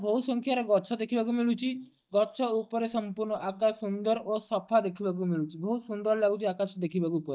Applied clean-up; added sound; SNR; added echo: neural mask model DeepFilterNet 3.